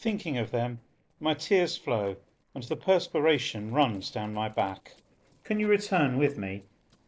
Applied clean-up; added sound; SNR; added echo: neural separator model SepFormer DNS4.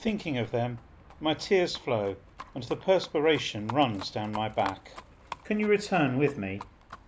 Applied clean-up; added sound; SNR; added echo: none; Livestock, farm animals, working animals; 17 dB; none.